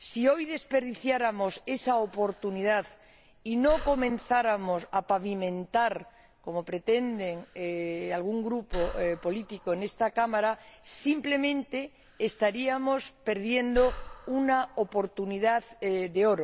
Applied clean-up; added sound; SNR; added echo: none; Breathing; 16 dB; none.